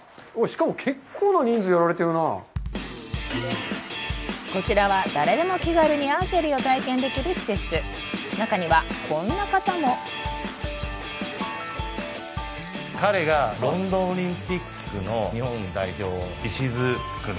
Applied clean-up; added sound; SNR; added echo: none; none; none; none.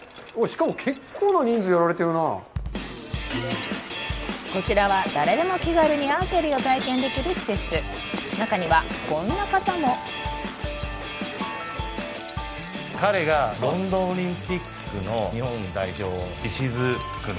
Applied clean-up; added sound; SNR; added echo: none; Livestock, farm animals, working animals + Liquid; 17 dB; none.